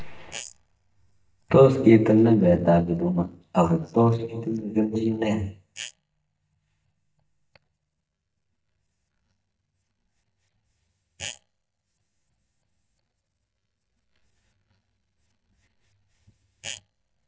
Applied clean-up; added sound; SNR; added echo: neural mask model DeepFilterNet 3.